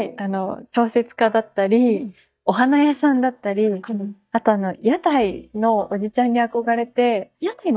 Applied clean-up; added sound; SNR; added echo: neural mask model DeepFilterNet 3.